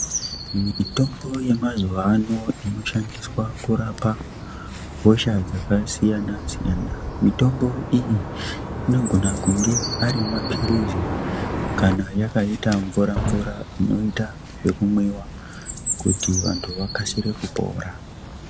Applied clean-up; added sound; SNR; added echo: none; Chirp, tweet; 6 dB; none.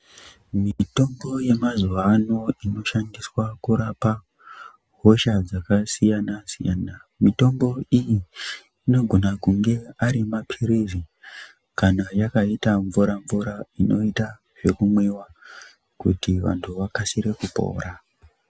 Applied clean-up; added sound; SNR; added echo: none; none; none; none.